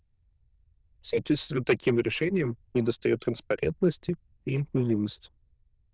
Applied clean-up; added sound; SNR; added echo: neural diffusion model UNIVERSE++.